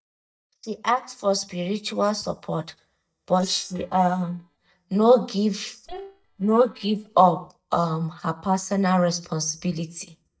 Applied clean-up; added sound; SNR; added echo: neural mask model DeepFilterNet 3.